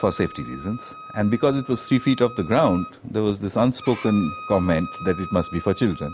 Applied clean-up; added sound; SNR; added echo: none; Bowed string instrument; 16 dB; none.